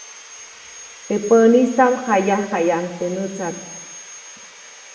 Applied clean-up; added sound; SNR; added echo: none; Sawing; 18 dB; reverberation time 1.0 s.